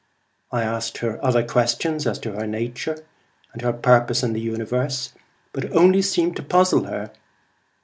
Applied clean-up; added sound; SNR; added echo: none; none; none; none.